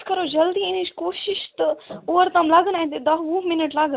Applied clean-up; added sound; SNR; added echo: none; none; none; none.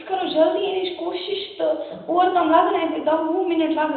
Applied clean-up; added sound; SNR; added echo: none; none; none; reverberation time 0.9 s.